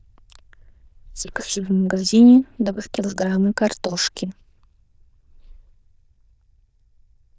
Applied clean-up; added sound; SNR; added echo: neural diffusion model UNIVERSE++.